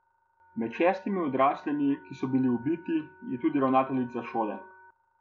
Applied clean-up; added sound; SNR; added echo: none; none; none; none.